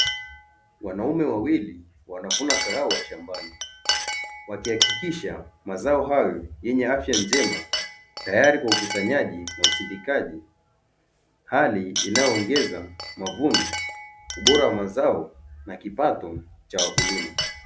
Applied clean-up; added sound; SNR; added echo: none; Chink, clink; 4 dB; none.